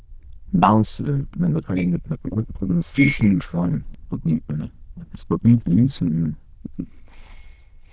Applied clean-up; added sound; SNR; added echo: neural diffusion model UNIVERSE++.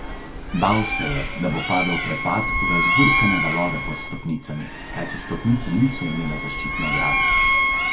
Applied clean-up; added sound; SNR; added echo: none; Bird + Bowed string instrument; -1 dB; none.